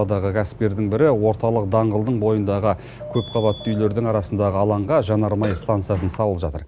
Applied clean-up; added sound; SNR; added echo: none; Burping, eructation; 16 dB; none.